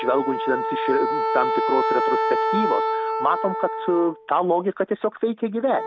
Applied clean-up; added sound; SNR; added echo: none; Wind instrument, woodwind instrument; 1 dB; none.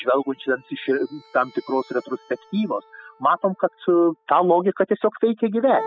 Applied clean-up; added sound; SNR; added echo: classical method spectral subtraction.